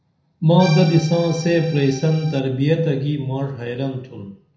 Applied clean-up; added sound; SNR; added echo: none; Accordion; 15 dB; reverberation time 0.5 s.